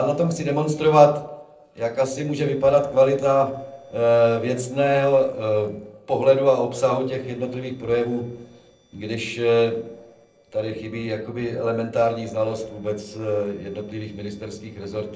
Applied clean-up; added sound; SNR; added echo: neural separator model SepFormer DNS4.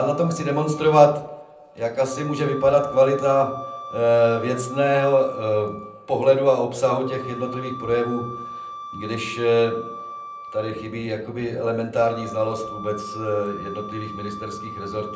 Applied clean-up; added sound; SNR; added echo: none; Wind instrument, woodwind instrument; 14 dB; reverberation time 0.6 s.